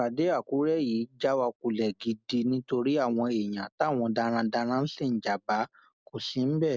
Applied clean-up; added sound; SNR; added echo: none; none; none; none.